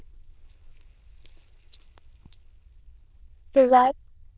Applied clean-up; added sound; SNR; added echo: neural diffusion model UNIVERSE++.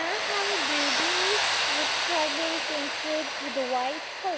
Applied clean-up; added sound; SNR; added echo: none; Tools; -4 dB; none.